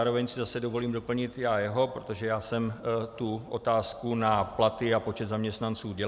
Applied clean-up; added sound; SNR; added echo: none; none; none; none.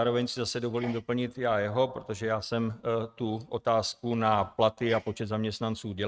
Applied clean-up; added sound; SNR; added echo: neural mask model RNNoise.